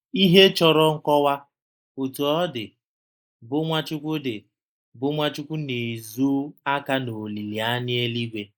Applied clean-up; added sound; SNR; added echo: neural mask model Resemble Enhance denoiser.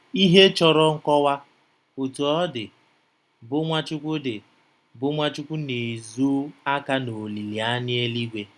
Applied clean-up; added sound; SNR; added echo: none; none; none; none.